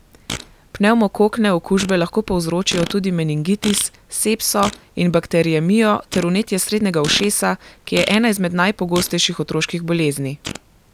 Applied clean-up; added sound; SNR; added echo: none; Fart; 15 dB; none.